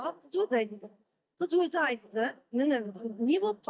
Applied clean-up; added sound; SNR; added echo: neural mask model DeepFilterNet 3.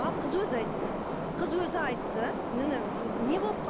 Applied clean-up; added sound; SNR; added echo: none; Subway, metro, underground; -1 dB; none.